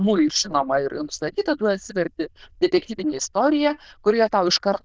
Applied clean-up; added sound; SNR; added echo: neural diffusion model UNIVERSE++.